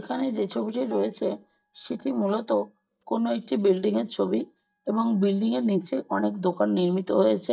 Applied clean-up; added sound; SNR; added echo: neural mask model DeepFilterNet 3.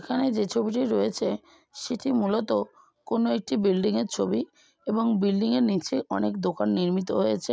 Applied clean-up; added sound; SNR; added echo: none; none; none; none.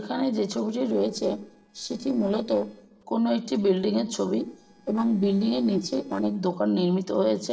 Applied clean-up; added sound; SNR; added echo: neural separator model SepFormer DNS4.